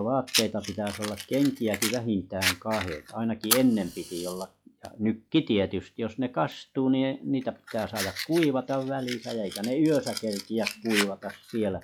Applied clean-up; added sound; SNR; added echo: classical method log-MMSE.